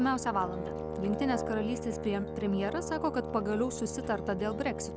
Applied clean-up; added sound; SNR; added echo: none; Brass instrument; 5 dB; none.